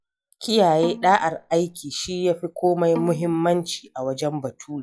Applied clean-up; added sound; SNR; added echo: classical method log-MMSE.